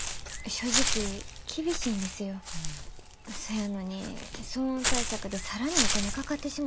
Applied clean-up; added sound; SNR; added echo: none; Walk, footsteps / Bird; -2 dB; none.